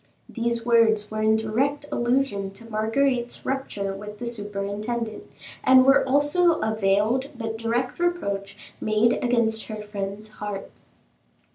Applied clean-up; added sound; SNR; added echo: none; none; none; none.